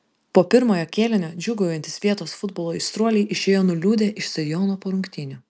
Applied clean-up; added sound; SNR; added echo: none; none; none; none.